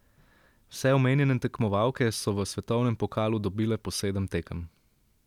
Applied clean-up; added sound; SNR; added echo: none; none; none; none.